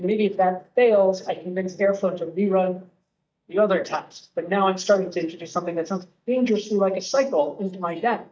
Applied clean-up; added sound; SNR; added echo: neural mask model DeepFilterNet 3.